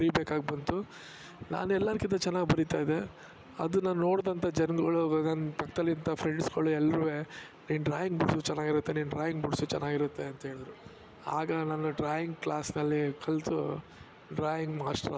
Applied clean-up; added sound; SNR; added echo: none; none; none; none.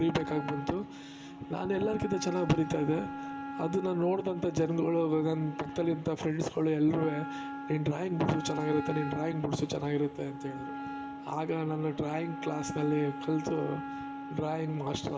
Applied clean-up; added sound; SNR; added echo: none; Wind instrument, woodwind instrument; 9 dB; reverberation time 1.1 s.